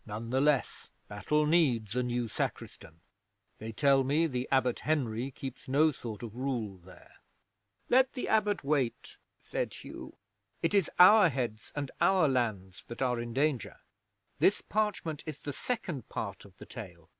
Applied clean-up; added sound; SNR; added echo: none; none; none; none.